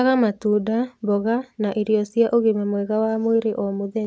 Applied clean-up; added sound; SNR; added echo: none; none; none; none.